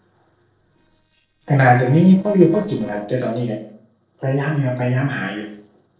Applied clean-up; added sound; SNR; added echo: neural separator model SepFormer DNS4.